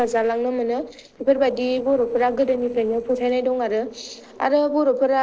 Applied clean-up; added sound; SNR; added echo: neural separator model SepFormer DNS4.